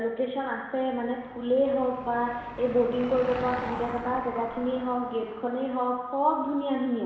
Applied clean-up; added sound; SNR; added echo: none; Car passing by / Engine; 14 dB; reverberation time 1.0 s.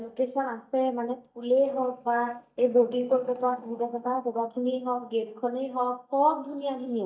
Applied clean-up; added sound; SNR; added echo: neural mask model DeepFilterNet 3.